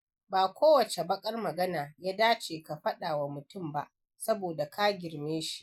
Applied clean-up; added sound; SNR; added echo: neural mask model Resemble Enhance denoiser.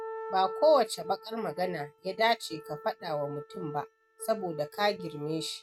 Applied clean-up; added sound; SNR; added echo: neural mask model RNNoise.